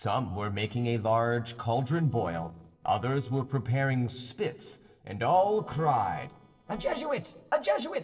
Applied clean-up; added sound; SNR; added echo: neural separator model SepFormer DNS4.